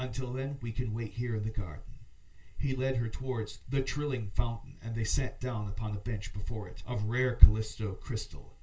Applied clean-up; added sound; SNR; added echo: none; none; none; reverberation time 0.2 s.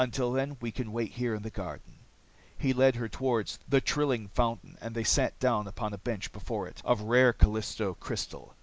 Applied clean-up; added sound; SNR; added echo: none; none; none; none.